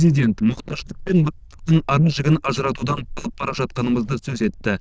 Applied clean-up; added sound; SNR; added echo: neural diffusion model UNIVERSE++.